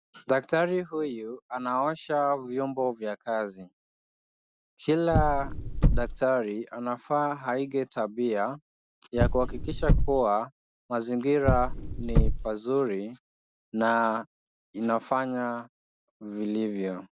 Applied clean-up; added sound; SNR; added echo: none; Car; -4 dB; none.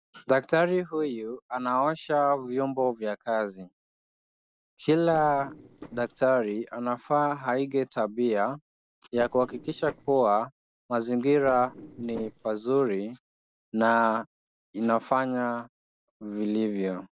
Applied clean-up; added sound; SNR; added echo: neural separator model SepFormer DNS4.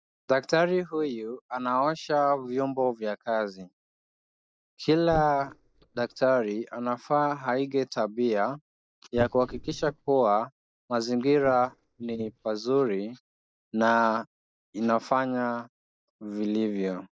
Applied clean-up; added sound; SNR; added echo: neural mask model DeepFilterNet 3.